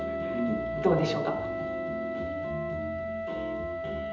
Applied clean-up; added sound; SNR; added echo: none; Wind instrument, woodwind instrument; 1 dB; reverberation time 1.2 s.